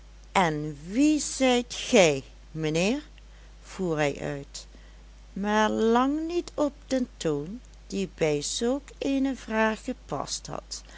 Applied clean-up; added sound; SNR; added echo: none; none; none; none.